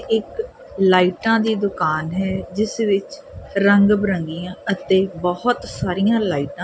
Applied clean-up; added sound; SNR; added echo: none; none; none; none.